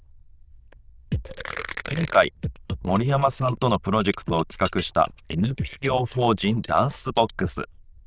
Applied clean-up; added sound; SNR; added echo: neural diffusion model UNIVERSE++.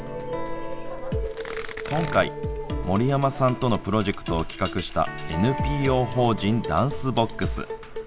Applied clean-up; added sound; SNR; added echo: none; Tearing; 12 dB; none.